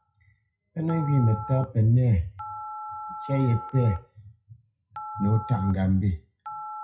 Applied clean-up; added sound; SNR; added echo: classical method WPE with log-MMSE.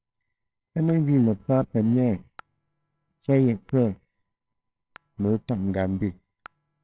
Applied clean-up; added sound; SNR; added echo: neural separator model SepFormer WHAMR!.